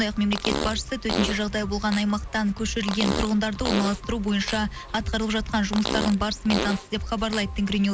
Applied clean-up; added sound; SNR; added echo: none; Fart; 8 dB; none.